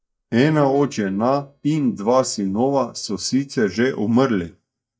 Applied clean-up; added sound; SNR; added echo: neural mask model DeepFilterNet 3.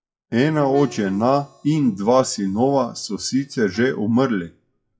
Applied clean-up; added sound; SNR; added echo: classical method WPE with log-MMSE.